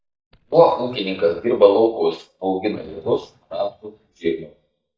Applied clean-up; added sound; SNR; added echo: neural mask model DeepFilterNet 3.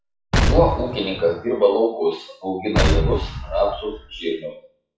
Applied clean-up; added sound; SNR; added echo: classical method WPE with log-MMSE.